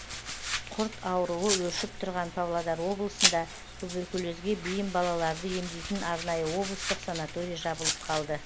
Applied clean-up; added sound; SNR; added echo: none; Domestic sounds, home sounds; 4 dB; none.